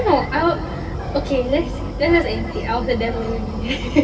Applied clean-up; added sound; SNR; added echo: none; Bird; 19 dB; reverberation time 2.4 s.